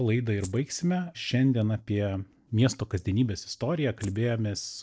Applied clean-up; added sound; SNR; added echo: neural separator model SepFormer DNS4.